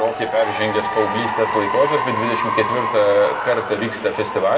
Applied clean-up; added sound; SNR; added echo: none; Applause / Cheering; 4 dB; reverberation time 1.0 s.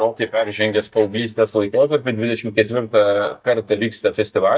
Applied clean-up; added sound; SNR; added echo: neural mask model DeepFilterNet 3.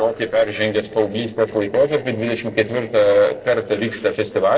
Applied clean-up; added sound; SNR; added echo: neural separator model SepFormer DNS4.